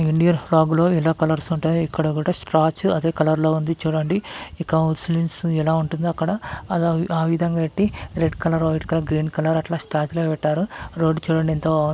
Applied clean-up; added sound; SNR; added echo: none; none; none; none.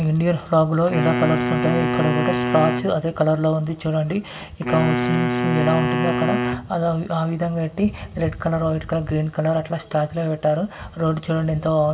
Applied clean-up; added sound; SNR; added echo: none; Wind instrument, woodwind instrument; 3 dB; reverberation time 1.9 s.